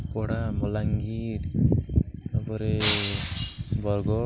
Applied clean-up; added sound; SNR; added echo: none; Shatter; -1 dB; none.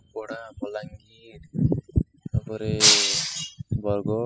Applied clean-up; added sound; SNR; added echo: classical method spectral subtraction.